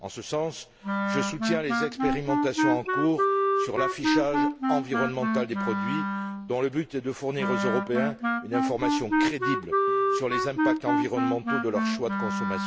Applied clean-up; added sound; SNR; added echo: none; Wind instrument, woodwind instrument; -3 dB; none.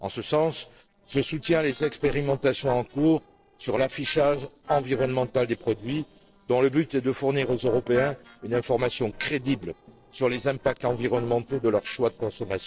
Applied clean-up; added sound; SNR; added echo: neural separator model SepFormer DNS4.